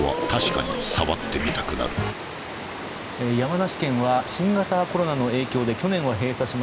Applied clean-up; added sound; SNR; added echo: none; Water; 9 dB; none.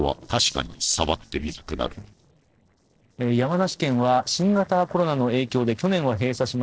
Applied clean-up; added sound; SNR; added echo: neural separator model SepFormer DNS4.